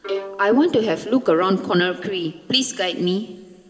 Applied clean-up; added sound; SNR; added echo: none; Bowed string instrument; 14 dB; reverberation time 1.5 s.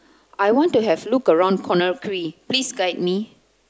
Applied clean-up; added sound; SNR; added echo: none; none; none; none.